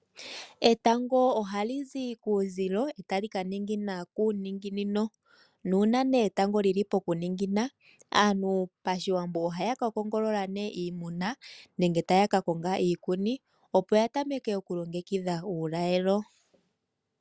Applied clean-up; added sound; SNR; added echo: none; none; none; none.